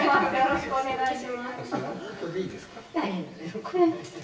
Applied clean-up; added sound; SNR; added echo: none; Breathing; 19 dB; reverberation time 1.0 s.